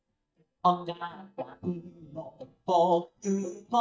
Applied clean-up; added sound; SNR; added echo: neural mask model DeepFilterNet 3.